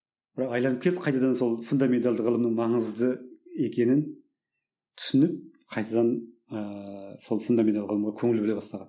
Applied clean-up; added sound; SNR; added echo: none; none; none; none.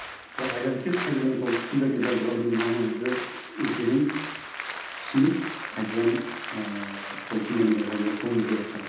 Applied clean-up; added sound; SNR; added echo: none; Applause; 9 dB; reverberation time 0.8 s.